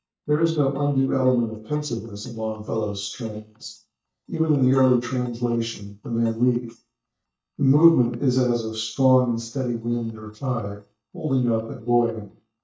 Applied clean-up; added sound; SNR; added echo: neural mask model DeepFilterNet 3.